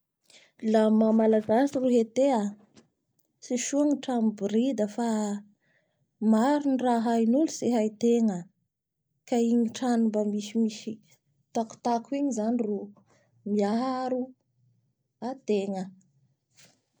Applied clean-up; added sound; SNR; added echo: none; none; none; none.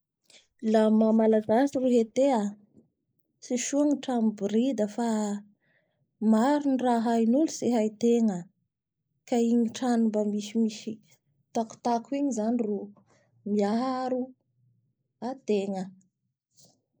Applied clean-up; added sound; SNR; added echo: neural mask model Resemble Enhance denoiser.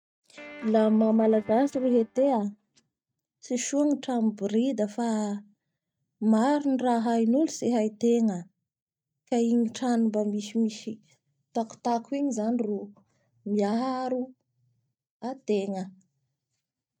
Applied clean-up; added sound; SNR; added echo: neural mask model RNNoise.